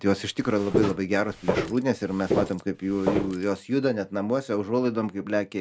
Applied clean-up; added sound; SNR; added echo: none; Walk, footsteps; 4 dB; none.